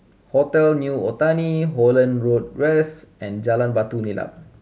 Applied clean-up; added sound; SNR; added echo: none; none; none; none.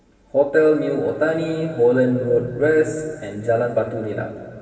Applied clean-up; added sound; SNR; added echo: none; none; none; reverberation time 2.3 s.